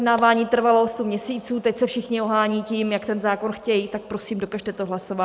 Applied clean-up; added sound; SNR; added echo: none; none; none; none.